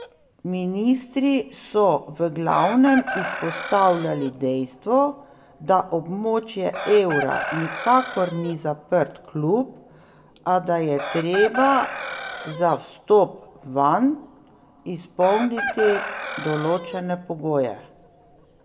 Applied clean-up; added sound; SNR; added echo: none; Chicken, rooster; 11 dB; reverberation time 1.5 s.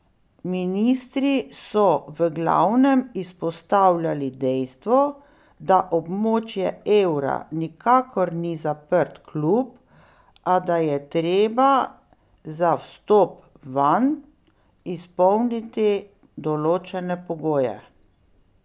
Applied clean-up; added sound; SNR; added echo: none; none; none; none.